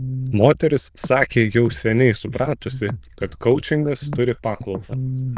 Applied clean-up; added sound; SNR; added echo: neural diffusion model UNIVERSE++.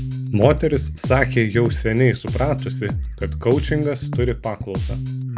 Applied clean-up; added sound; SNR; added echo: none; Bass guitar; 5 dB; none.